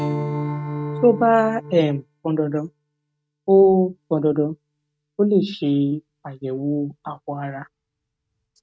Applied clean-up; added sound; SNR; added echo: neural mask model RNNoise.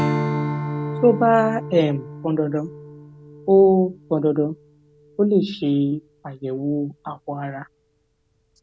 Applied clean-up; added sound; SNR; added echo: none; Strum; 9 dB; none.